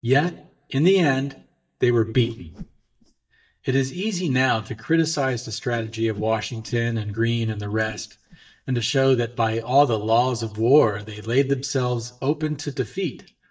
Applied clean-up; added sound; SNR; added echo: neural mask model DeepFilterNet 3.